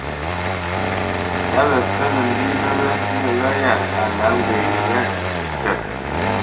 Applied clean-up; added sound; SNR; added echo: none; Engine starting; -1 dB; reverberation time 2.1 s.